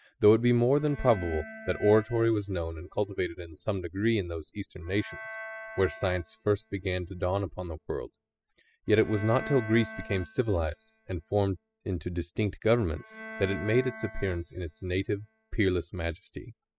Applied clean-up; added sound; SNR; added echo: classical method spectral subtraction.